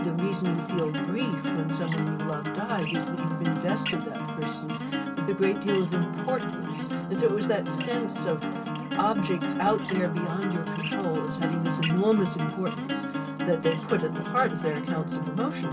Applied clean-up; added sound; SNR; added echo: none; Acoustic guitar; 2 dB; reverberation time 2.3 s.